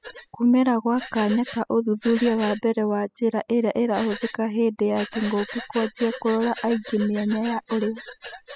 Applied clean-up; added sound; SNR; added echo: classical method spectral subtraction.